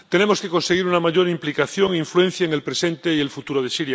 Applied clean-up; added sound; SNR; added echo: none; none; none; none.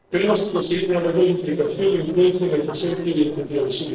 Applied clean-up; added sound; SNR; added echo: neural separator model SepFormer DNS4.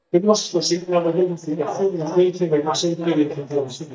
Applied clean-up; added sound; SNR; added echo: neural mask model DeepFilterNet 3.